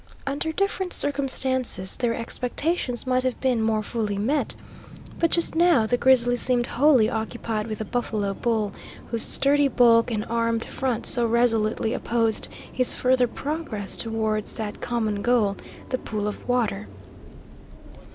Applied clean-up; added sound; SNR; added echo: none; Subway, metro, underground; 18 dB; none.